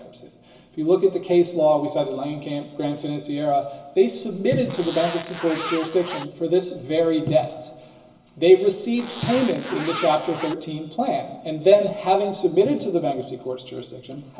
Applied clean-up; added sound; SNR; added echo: none; Zipper (clothing); 11 dB; reverberation time 1.0 s.